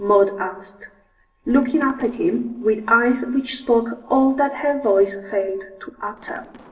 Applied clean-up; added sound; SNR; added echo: neural separator model SepFormer DNS4.